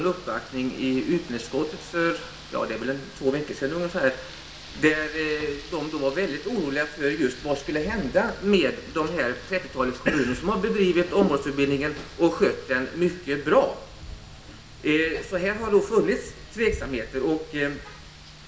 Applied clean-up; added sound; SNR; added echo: none; Rain; 17 dB; reverberation time 0.3 s.